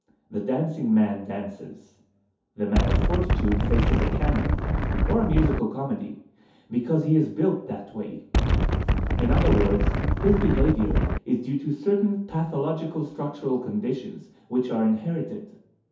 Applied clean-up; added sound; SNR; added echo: none; Wind; -4 dB; reverberation time 0.5 s.